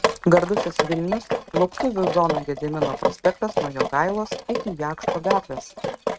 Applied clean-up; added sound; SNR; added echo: neural mask model RNNoise.